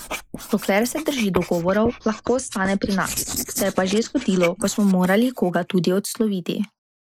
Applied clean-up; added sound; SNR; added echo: neural mask model Resemble Enhance denoiser.